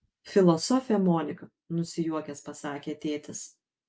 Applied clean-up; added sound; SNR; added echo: none; none; none; none.